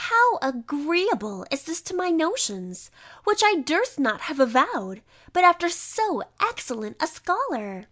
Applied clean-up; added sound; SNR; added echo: none; none; none; none.